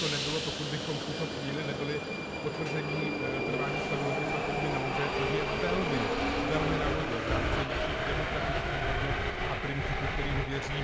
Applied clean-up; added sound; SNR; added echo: none; Subway, metro, underground; -5 dB; none.